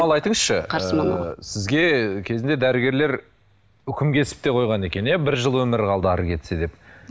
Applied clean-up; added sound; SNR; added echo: none; none; none; none.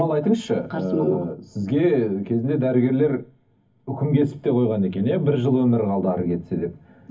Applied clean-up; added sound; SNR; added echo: none; none; none; reverberation time 0.3 s.